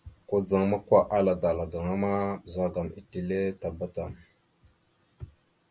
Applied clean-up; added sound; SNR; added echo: none; none; none; none.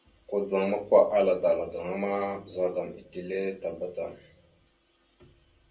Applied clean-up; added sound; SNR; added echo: none; none; none; reverberation time 0.2 s.